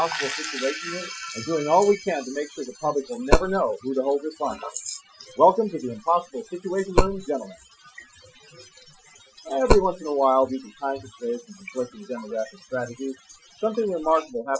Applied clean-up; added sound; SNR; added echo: classical method Wiener filter.